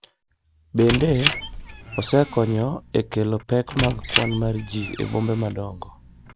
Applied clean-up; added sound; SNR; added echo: none; Squeak; 7 dB; none.